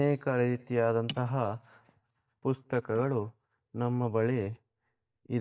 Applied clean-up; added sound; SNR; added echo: neural mask model DeepFilterNet 3.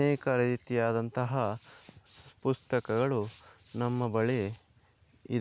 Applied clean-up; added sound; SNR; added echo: none; none; none; none.